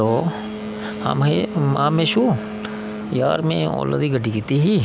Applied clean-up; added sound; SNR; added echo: none; Boat, Water vehicle; 11 dB; none.